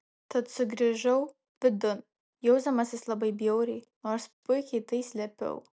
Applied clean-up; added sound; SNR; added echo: none; none; none; none.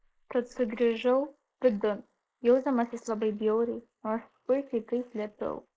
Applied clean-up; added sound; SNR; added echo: neural mask model Resemble Enhance denoiser.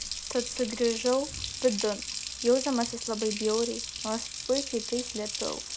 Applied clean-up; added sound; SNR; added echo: none; Water tap, faucet; 6 dB; none.